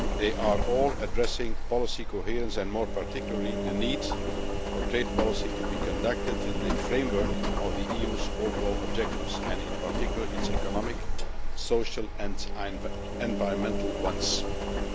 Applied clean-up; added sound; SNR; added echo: none; Engine; -4 dB; none.